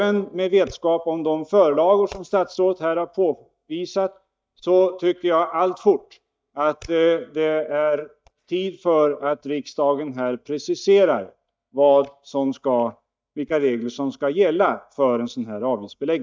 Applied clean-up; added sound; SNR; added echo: neural mask model DeepFilterNet 3.